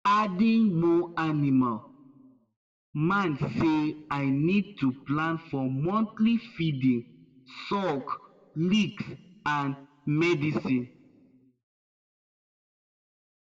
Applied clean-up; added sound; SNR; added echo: none; none; none; reverberation time 1.2 s.